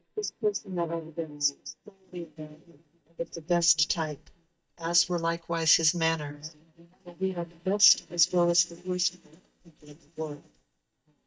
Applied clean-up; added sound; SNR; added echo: neural mask model DeepFilterNet 3.